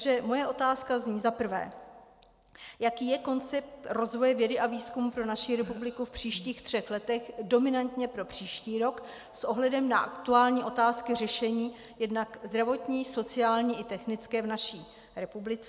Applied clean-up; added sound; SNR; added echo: none; none; none; none.